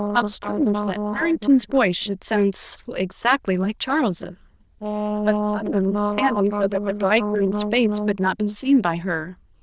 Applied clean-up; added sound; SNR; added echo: neural diffusion model UNIVERSE++.